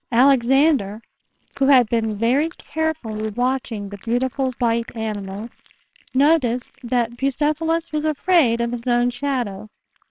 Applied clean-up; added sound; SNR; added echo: neural separator model SepFormer WHAMR!.